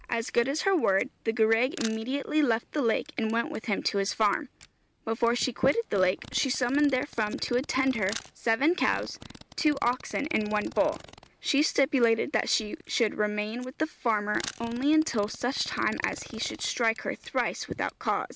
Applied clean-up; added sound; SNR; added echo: none; Camera + Fart; 20 dB; none.